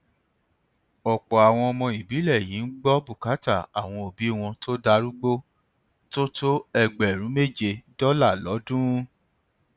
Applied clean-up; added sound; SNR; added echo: none; none; none; none.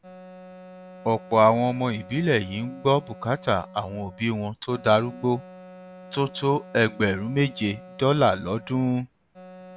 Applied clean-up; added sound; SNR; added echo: none; Wind instrument, woodwind instrument; 20 dB; none.